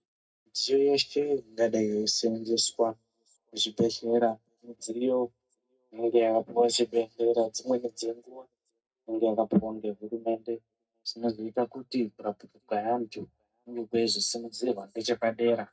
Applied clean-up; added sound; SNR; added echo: none; none; none; reverberation time 0.2 s.